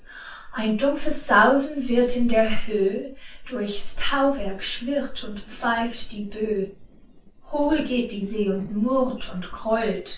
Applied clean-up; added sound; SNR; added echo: neural separator model SepFormer DNS4.